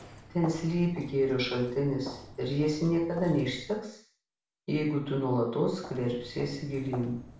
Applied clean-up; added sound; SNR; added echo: none; Walk, footsteps; 17 dB; reverberation time 0.5 s.